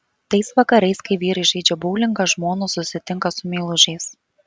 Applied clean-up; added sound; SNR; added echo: none; none; none; none.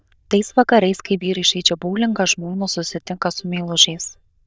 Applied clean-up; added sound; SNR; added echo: neural diffusion model UNIVERSE++.